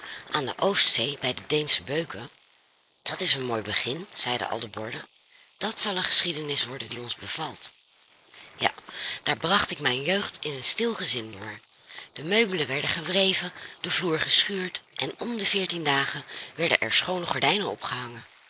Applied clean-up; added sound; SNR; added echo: neural mask model Resemble Enhance denoiser.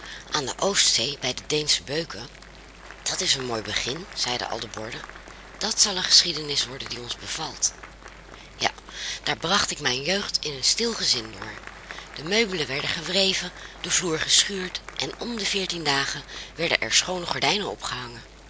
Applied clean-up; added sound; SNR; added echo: none; Applause + Boiling; 18 dB; none.